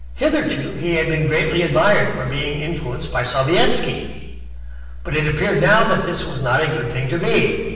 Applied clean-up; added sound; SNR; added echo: none; none; none; reverberation time 1.1 s.